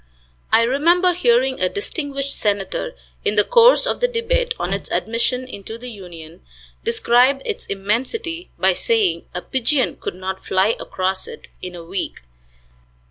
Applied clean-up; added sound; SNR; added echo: none; Hammer; 8 dB; none.